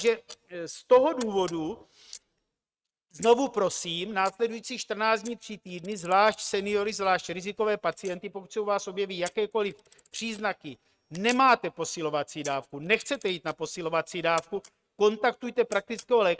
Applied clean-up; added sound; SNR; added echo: neural mask model RNNoise.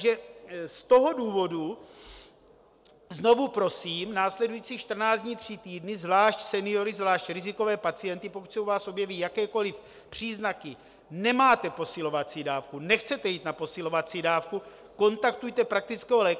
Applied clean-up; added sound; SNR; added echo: none; none; none; none.